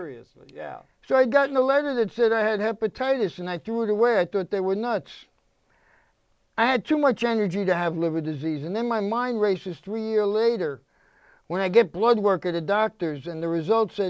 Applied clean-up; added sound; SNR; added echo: none; none; none; none.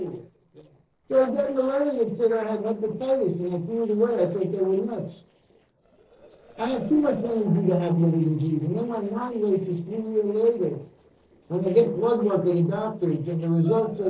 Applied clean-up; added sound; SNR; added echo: neural separator model SepFormer DNS4.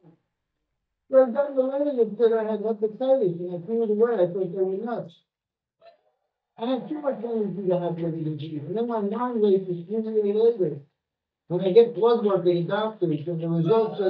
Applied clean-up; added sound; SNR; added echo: neural mask model DeepFilterNet 3.